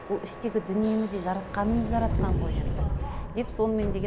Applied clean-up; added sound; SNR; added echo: none; Subway, metro, underground; 1 dB; none.